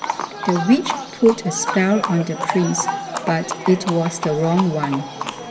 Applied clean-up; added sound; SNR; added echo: none; Livestock, farm animals, working animals; 7 dB; reverberation time 1.8 s.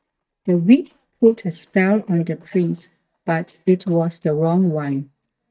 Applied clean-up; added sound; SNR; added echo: neural mask model DeepFilterNet 3.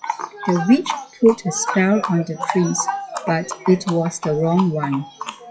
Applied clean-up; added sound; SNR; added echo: classical method WPE with log-MMSE.